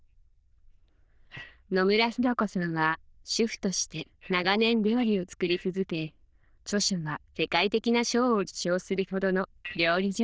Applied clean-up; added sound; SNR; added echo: neural diffusion model UNIVERSE++.